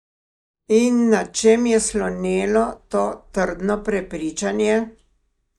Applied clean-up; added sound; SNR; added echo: neural mask model DeepFilterNet 3.